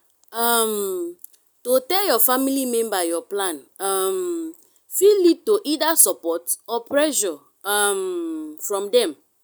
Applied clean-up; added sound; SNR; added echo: none; none; none; none.